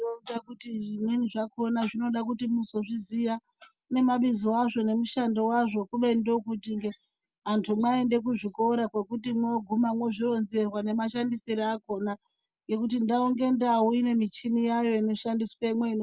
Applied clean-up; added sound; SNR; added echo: none; none; none; none.